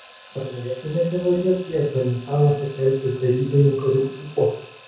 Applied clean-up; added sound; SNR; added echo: none; Alarm / Clock; 10 dB; reverberation time 0.6 s.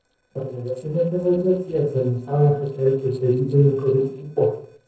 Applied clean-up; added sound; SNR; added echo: neural separator model SepFormer DNS4.